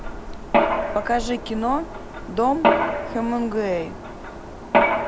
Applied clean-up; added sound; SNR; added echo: none; Mechanisms; -2 dB; none.